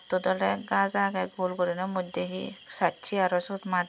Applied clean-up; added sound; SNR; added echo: none; none; none; none.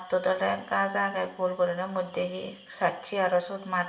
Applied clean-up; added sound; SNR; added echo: none; none; none; reverberation time 1.7 s.